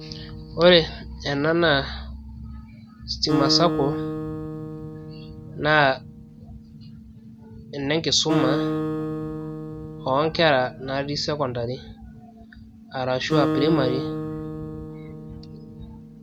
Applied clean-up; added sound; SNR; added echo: none; Acoustic guitar; 6 dB; none.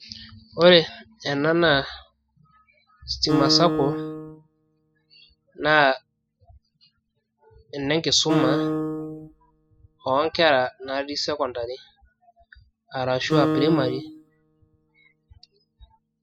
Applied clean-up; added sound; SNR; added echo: classical method spectral subtraction.